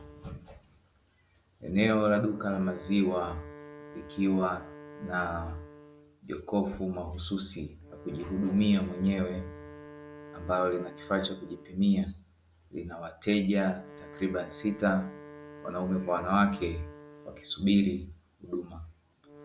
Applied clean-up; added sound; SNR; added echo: none; Wind instrument, woodwind instrument; 18 dB; none.